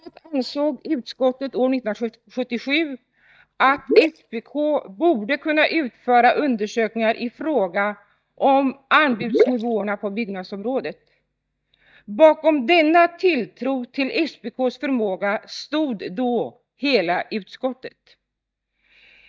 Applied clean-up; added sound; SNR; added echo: neural mask model DeepFilterNet 3.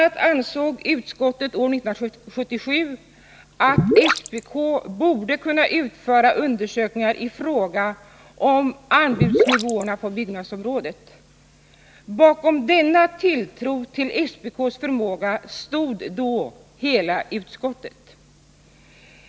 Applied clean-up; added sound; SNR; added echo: none; Gurgling / Liquid; -2 dB; none.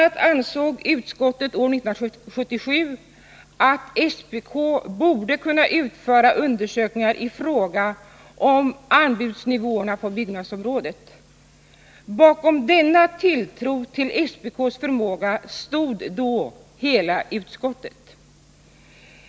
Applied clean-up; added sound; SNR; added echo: none; none; none; none.